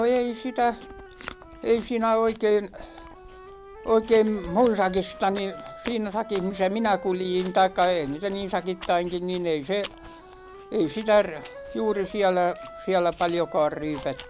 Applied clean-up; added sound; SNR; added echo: none; Chewing, mastication + Wind instrument, woodwind instrument; 16 dB; none.